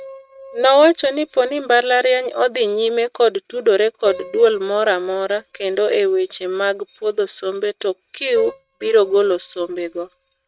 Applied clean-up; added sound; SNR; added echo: neural mask model RNNoise.